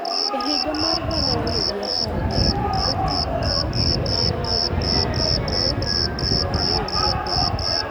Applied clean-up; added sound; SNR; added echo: none; Cricket; -2 dB; none.